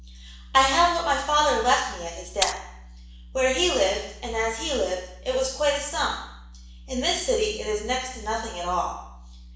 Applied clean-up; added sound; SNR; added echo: none; Glass; 4 dB; reverberation time 0.7 s.